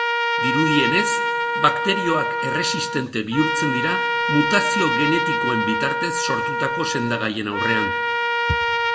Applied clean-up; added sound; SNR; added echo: none; Trumpet; -2 dB; reverberation time 1.1 s.